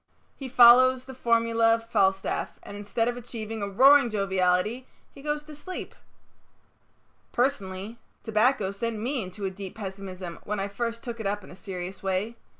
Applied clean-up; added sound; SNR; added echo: none; none; none; none.